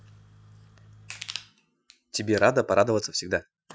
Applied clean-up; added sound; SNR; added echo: classical method Wiener filter.